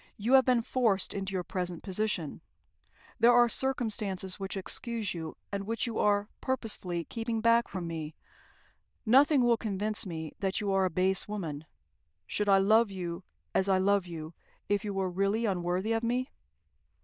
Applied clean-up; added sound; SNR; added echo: neural diffusion model UNIVERSE++.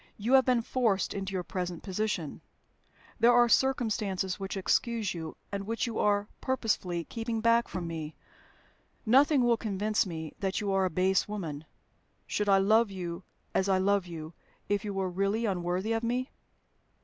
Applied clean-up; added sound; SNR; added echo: none; Bowed string instrument; 15 dB; none.